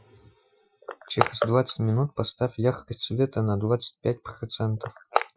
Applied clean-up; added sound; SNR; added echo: classical method Wiener filter.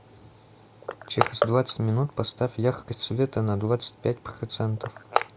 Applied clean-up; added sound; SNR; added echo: none; Crushing; 5 dB; none.